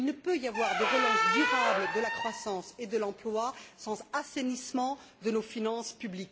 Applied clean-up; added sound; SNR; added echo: none; Squeak; -2 dB; none.